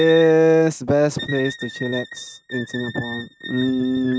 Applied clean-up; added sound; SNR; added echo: neural mask model RNNoise.